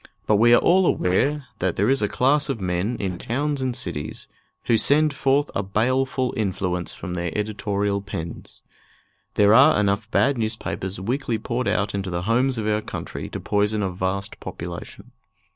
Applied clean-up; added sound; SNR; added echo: neural separator model SepFormer DNS4.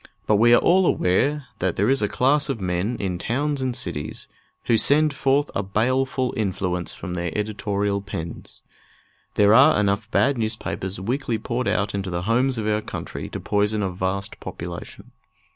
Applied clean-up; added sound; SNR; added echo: none; none; none; none.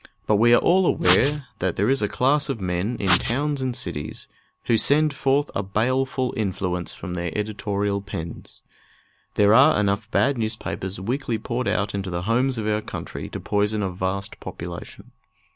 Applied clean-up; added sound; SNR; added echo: none; Writing; -3 dB; none.